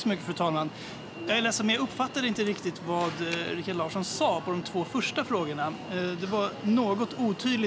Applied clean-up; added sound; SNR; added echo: none; Alarm; 12 dB; none.